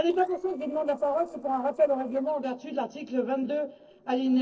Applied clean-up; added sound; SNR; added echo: neural separator model SepFormer DNS4.